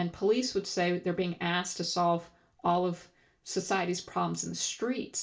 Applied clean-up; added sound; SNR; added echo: none; none; none; reverberation time 0.2 s.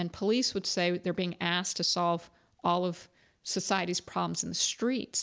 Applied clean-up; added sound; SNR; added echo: none; none; none; none.